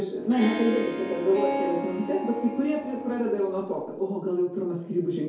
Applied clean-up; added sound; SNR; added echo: none; Harp; 6 dB; reverberation time 2.3 s.